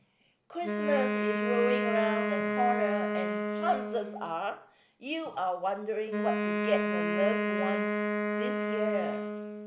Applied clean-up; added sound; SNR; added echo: none; Wind instrument, woodwind instrument; -1 dB; none.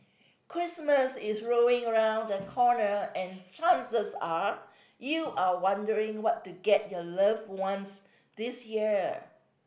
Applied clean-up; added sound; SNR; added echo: none; none; none; none.